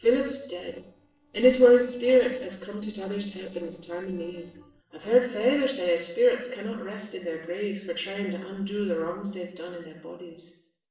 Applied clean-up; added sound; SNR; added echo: neural separator model SepFormer DNS4.